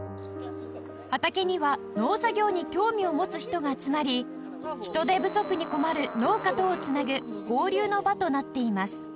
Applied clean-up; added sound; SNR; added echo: none; Fart; 14 dB; none.